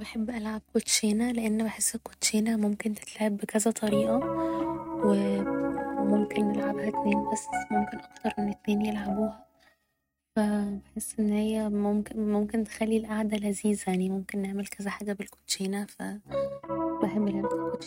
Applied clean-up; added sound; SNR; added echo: neural mask model RNNoise.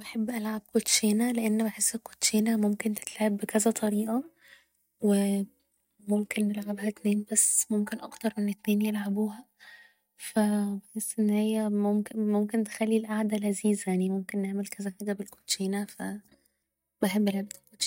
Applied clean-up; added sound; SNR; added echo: neural mask model DeepFilterNet 3.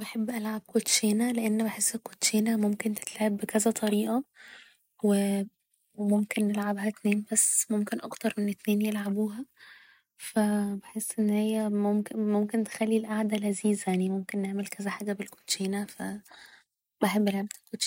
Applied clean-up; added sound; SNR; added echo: neural mask model Resemble Enhance denoiser.